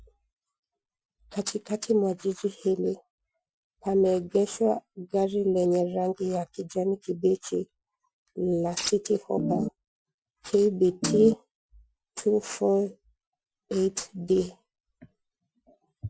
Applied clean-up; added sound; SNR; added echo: classical method Wiener filter.